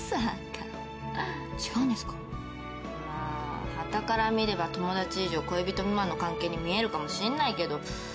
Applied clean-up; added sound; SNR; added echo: none; none; none; none.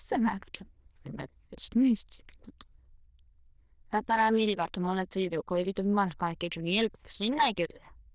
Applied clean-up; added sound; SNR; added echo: neural diffusion model UNIVERSE++.